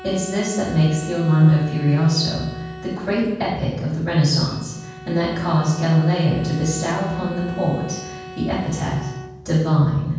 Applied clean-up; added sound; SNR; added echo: none; Bowed string instrument; 17 dB; reverberation time 1.2 s.